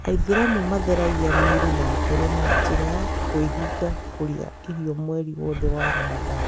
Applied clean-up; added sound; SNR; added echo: none; Breathing; -2 dB; none.